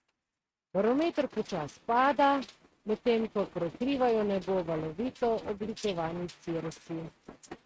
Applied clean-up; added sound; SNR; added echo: neural mask model RNNoise.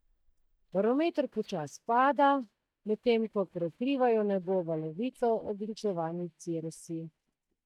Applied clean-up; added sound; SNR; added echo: neural mask model DeepFilterNet 3.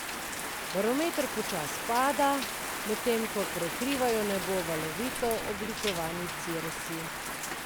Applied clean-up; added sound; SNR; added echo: none; Rain; 3 dB; none.